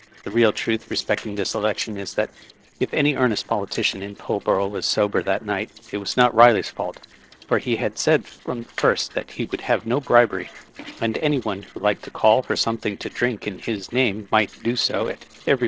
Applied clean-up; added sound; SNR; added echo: neural separator model SepFormer DNS4.